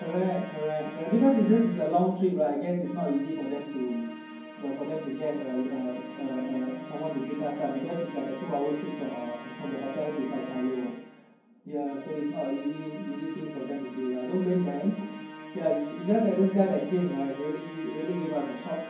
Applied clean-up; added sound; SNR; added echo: none; Musical instrument; 15 dB; reverberation time 0.9 s.